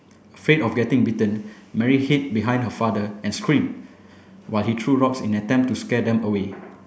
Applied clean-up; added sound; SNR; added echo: none; none; none; none.